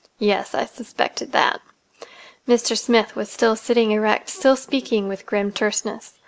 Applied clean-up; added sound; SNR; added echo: none; none; none; none.